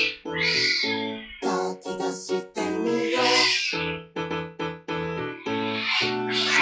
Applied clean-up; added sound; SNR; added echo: classical method log-MMSE.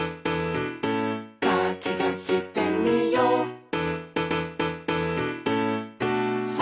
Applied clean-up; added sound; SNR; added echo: none; none; none; none.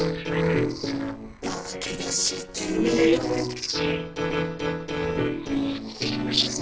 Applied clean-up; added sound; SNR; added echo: neural separator model SepFormer DNS4.